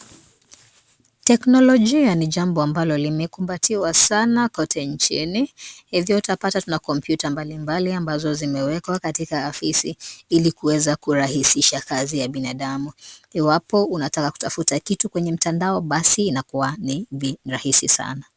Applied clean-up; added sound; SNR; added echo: none; none; none; none.